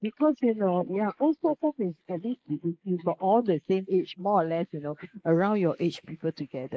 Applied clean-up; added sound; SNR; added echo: neural mask model Resemble Enhance denoiser.